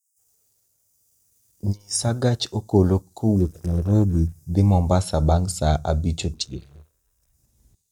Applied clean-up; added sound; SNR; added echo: neural mask model DeepFilterNet 3.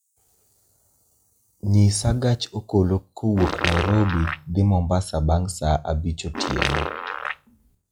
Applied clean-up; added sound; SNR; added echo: classical method log-MMSE.